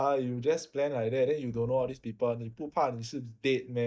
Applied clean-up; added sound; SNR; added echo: neural mask model DeepFilterNet 3.